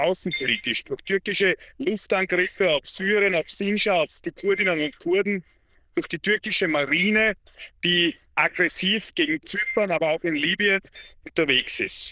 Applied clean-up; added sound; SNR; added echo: neural diffusion model UNIVERSE++.